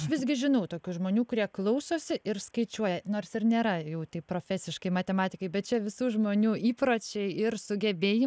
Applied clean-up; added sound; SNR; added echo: none; none; none; none.